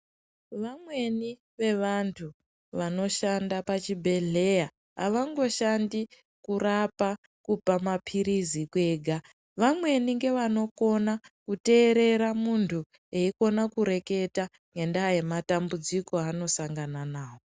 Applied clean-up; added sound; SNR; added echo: none; none; none; none.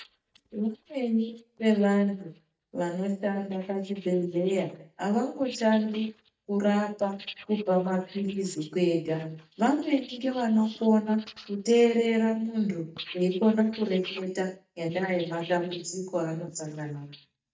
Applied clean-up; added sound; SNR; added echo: neural mask model DeepFilterNet 3.